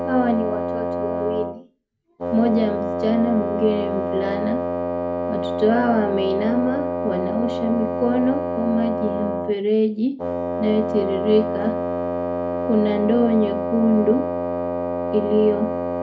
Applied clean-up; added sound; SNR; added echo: none; Wind instrument, woodwind instrument; 2 dB; reverberation time 0.3 s.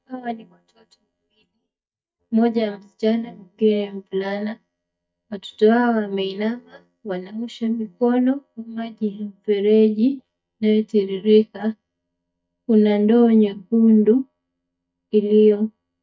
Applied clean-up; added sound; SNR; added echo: neural mask model DeepFilterNet 3.